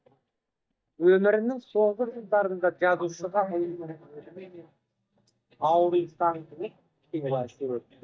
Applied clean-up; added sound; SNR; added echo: neural mask model DeepFilterNet 3.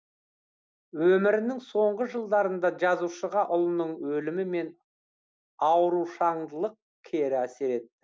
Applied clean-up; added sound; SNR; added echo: none; none; none; none.